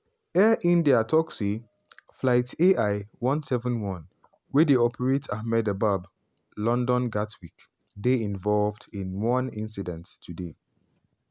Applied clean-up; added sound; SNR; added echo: none; none; none; none.